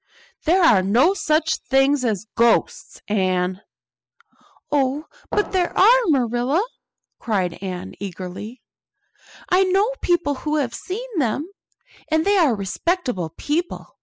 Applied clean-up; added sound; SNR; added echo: classical method spectral subtraction.